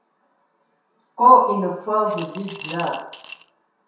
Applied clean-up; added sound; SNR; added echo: none; Coin (dropping) / Glass; 13 dB; reverberation time 0.7 s.